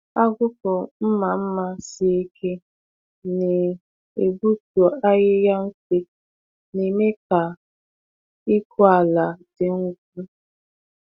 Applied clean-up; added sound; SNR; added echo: none; none; none; none.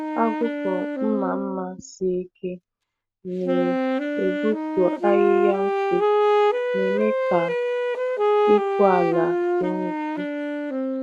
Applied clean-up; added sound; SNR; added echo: none; Wind instrument, woodwind instrument; -3 dB; none.